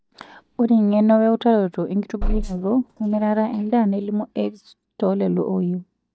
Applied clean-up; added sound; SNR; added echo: neural mask model DeepFilterNet 3.